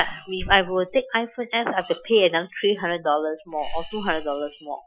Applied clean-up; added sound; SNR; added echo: classical method Wiener filter.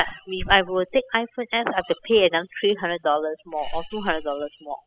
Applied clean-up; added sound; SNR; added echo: classical method spectral subtraction.